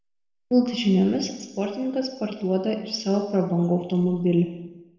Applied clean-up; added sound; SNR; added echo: none; none; none; reverberation time 1.0 s.